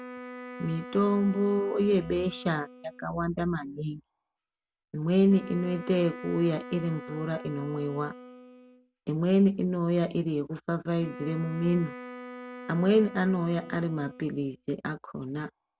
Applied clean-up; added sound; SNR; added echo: none; Wind instrument, woodwind instrument; 16 dB; none.